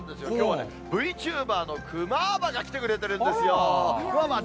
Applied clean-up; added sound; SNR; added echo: none; none; none; none.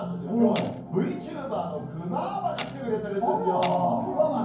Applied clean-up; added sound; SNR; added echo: none; Tools; 13 dB; reverberation time 0.9 s.